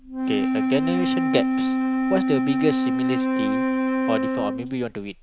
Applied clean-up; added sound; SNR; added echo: none; Wind instrument, woodwind instrument; -4 dB; none.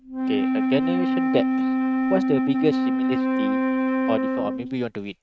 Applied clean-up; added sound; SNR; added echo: neural mask model RNNoise.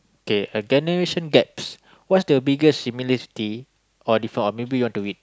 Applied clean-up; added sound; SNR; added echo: none; none; none; none.